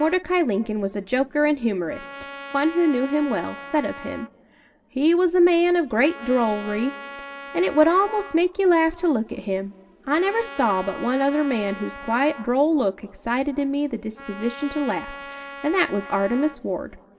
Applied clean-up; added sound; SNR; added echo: none; Trumpet; 17 dB; reverberation time 2.0 s.